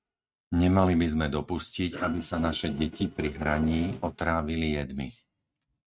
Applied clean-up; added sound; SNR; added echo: neural mask model RNNoise.